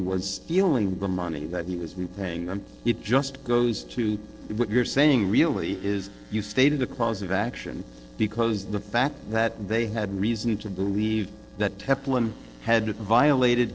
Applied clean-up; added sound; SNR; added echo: neural separator model SepFormer DNS4.